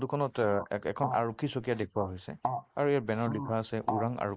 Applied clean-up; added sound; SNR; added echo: neural mask model Resemble Enhance denoiser.